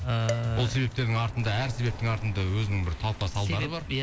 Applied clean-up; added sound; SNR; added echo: none; Car passing by + Dishes, pots, and pans; 13 dB; none.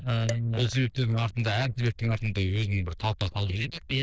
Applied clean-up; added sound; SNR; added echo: neural diffusion model UNIVERSE++.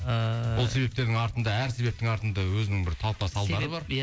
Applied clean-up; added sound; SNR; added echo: none; none; none; none.